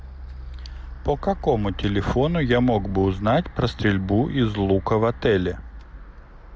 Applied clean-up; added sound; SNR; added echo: none; none; none; none.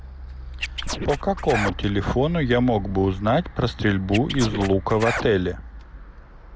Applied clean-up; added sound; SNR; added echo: none; Scratching (performance technique); 6 dB; none.